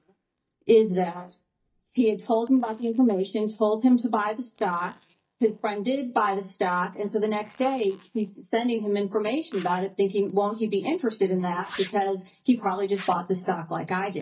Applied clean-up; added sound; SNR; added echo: neural mask model DeepFilterNet 3.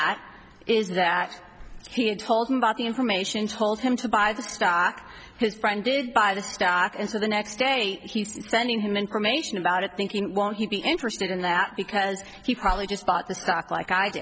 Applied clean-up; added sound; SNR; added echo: none; none; none; none.